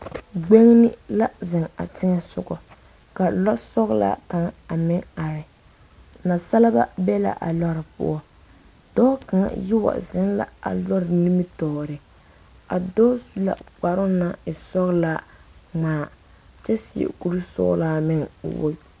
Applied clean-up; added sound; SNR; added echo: none; none; none; none.